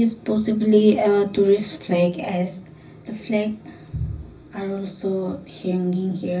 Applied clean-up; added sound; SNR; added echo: none; none; none; reverberation time 0.4 s.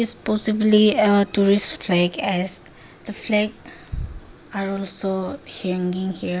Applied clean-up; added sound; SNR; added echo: none; none; none; none.